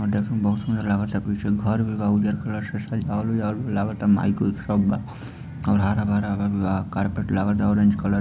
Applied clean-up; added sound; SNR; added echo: none; none; none; none.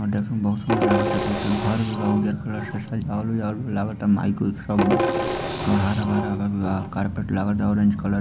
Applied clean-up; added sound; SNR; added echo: none; Percussion; 4 dB; none.